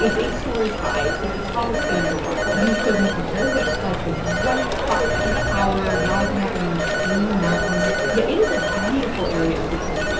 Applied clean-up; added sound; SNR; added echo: none; Telephone; -2 dB; reverberation time 0.7 s.